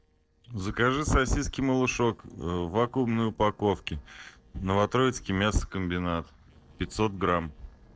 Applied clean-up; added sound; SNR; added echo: neural separator model SepFormer DNS4.